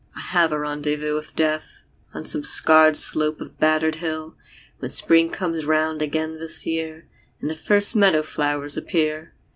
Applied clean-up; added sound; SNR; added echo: none; none; none; none.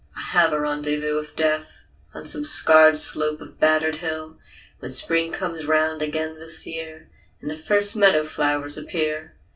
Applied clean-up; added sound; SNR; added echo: none; none; none; reverberation time 0.2 s.